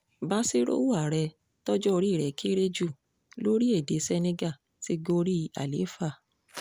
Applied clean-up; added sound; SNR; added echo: none; none; none; none.